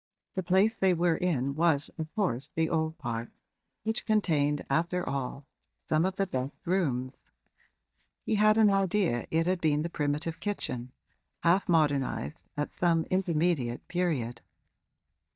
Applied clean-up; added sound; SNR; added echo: neural mask model DeepFilterNet 3.